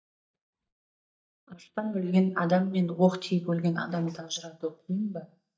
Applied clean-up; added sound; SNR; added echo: neural mask model DeepFilterNet 3.